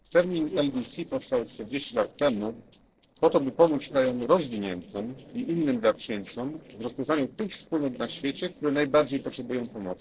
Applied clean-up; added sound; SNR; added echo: neural separator model SepFormer DNS4.